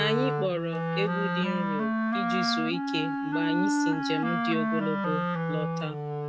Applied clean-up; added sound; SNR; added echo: none; Wind instrument, woodwind instrument; -4 dB; none.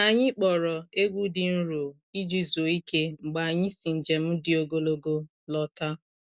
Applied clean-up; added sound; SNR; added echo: none; none; none; none.